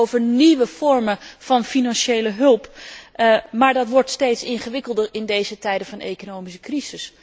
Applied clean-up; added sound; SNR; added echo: none; none; none; none.